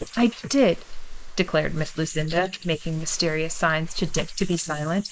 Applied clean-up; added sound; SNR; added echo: neural mask model Resemble Enhance denoiser.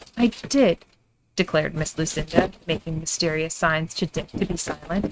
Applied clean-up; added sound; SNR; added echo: neural mask model RNNoise.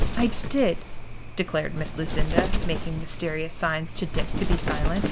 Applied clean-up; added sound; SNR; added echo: none; Wind; -3 dB; none.